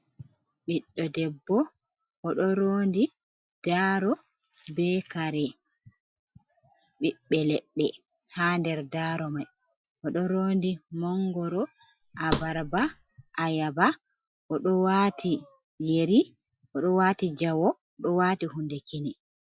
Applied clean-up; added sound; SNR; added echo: classical method Wiener filter.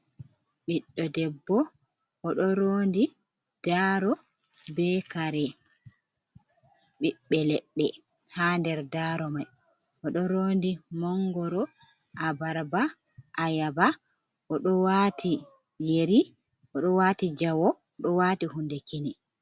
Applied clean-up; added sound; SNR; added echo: none; none; none; none.